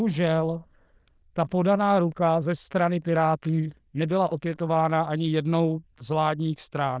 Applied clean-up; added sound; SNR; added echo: neural diffusion model UNIVERSE++.